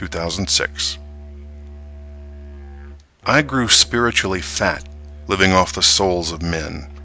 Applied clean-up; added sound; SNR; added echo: none; Musical instrument; 15 dB; none.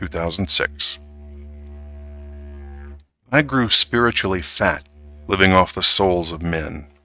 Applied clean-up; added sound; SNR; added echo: neural mask model RNNoise.